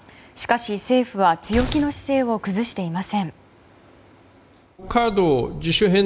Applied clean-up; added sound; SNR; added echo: none; Gunshot, gunfire; 9 dB; none.